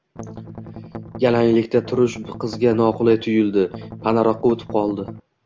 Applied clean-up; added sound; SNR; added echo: none; Strum; 14 dB; none.